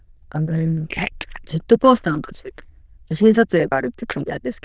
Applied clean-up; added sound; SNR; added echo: neural diffusion model UNIVERSE++.